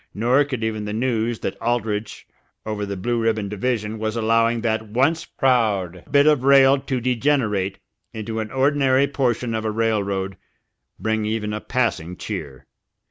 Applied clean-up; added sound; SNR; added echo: none; none; none; none.